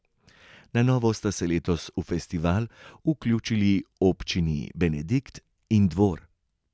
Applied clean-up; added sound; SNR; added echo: none; none; none; none.